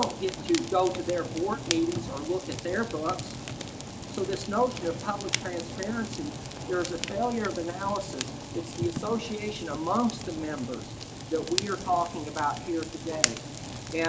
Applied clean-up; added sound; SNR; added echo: none; Fire; 5 dB; reverberation time 1.3 s.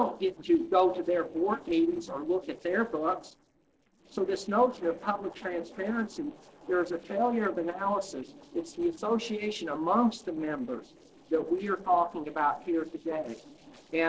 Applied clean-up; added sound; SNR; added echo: neural separator model SepFormer DNS4.